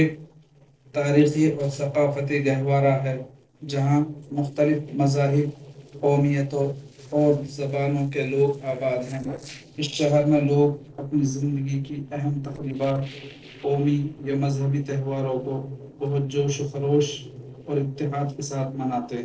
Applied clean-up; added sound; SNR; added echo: neural separator model SepFormer DNS4.